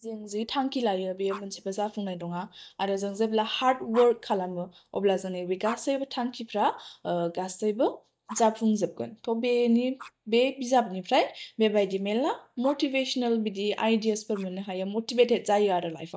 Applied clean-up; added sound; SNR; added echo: neural mask model DeepFilterNet 3.